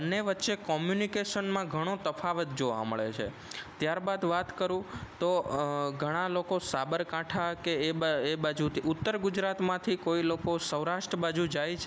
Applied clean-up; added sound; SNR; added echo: none; none; none; none.